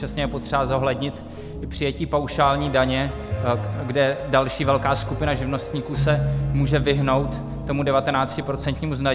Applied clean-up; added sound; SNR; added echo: none; Keyboard (musical) + Piano; 5 dB; none.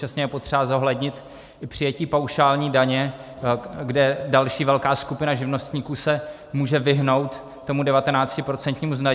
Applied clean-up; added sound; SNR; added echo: none; none; none; none.